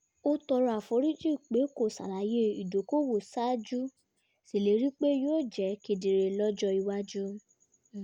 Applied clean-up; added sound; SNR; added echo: none; none; none; none.